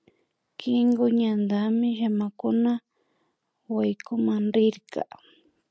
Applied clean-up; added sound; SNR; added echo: none; none; none; none.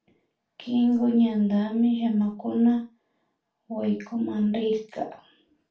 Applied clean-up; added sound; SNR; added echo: none; none; none; reverberation time 0.3 s.